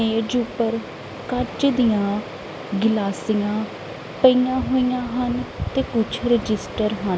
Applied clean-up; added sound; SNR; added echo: none; none; none; none.